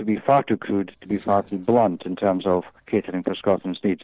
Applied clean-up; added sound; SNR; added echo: neural separator model SepFormer DNS4.